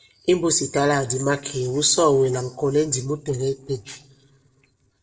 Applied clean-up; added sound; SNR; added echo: neural separator model SepFormer DNS4.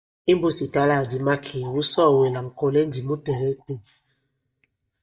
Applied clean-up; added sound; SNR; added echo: neural mask model DeepFilterNet 3.